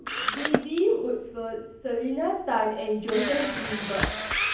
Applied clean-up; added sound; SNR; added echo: none; Camera; 2 dB; reverberation time 0.7 s.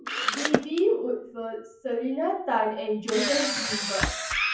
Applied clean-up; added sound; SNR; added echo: classical method WPE with log-MMSE.